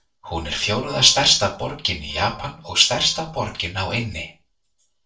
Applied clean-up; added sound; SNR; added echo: neural separator model SepFormer DNS4.